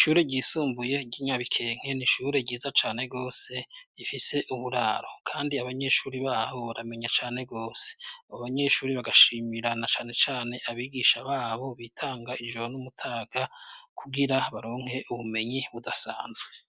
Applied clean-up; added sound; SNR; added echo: none; none; none; none.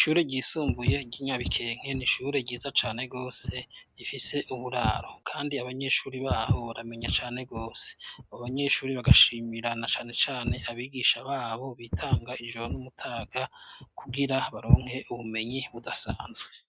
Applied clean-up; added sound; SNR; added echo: neural mask model RNNoise.